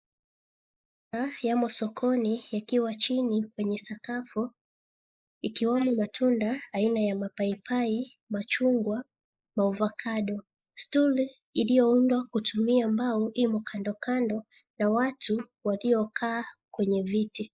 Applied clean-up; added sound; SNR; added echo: neural mask model Resemble Enhance denoiser.